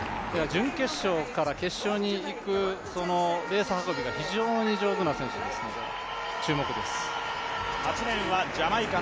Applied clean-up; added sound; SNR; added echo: none; Car passing by / Engine; 14 dB; none.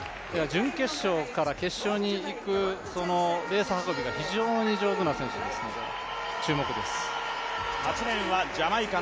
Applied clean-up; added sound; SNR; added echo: none; none; none; none.